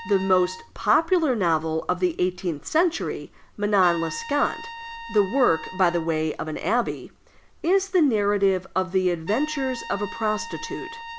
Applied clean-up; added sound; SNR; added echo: none; Trumpet; 16 dB; none.